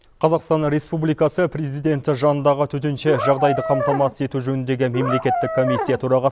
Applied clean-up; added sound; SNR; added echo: none; Brass instrument; 4 dB; none.